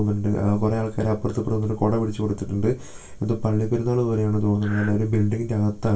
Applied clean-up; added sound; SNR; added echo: none; Breathing; 12 dB; reverberation time 0.2 s.